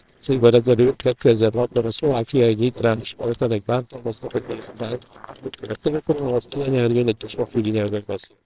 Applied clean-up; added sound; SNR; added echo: neural separator model SepFormer WHAMR!.